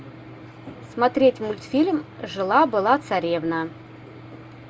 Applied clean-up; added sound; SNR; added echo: none; none; none; none.